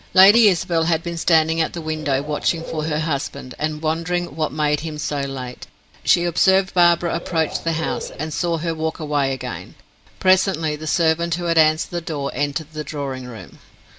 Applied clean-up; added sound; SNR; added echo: none; Bird; 11 dB; none.